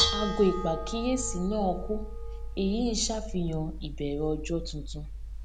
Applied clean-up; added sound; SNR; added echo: none; Dishes, pots, and pans / Bell; 3 dB; none.